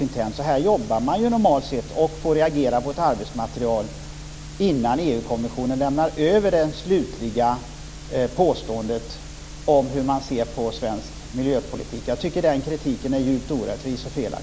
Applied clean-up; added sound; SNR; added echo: none; none; none; none.